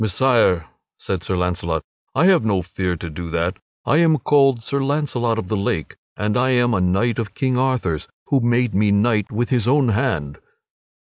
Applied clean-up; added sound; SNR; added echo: none; none; none; none.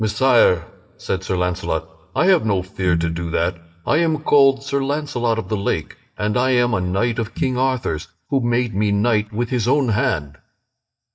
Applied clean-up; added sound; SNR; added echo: neural mask model DeepFilterNet 3.